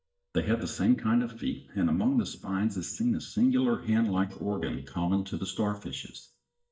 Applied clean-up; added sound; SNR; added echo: neural mask model DeepFilterNet 3.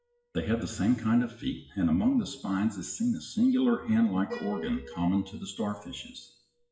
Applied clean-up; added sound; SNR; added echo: classical method WPE with log-MMSE.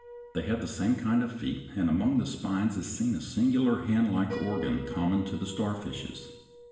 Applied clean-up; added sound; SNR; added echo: none; Piano; 16 dB; reverberation time 0.9 s.